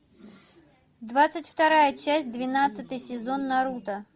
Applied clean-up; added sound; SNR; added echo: none; none; none; none.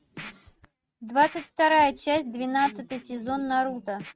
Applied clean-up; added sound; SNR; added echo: neural mask model RNNoise.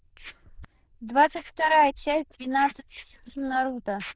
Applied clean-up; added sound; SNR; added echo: neural diffusion model UNIVERSE++.